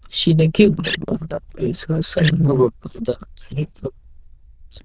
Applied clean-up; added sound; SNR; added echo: neural diffusion model UNIVERSE++.